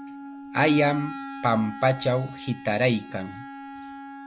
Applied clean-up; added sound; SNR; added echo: none; Wind instrument, woodwind instrument; 12 dB; none.